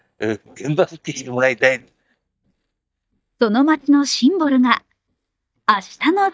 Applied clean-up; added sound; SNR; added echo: neural mask model DeepFilterNet 3.